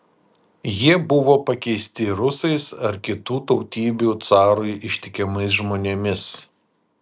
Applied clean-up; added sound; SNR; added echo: none; none; none; none.